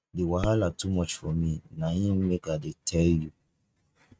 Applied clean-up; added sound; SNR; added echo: neural mask model RNNoise.